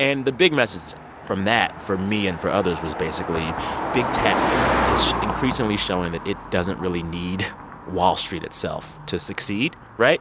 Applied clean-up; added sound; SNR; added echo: none; Car passing by; 4 dB; none.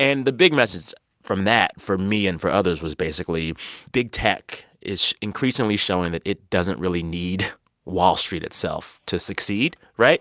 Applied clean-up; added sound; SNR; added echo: none; none; none; none.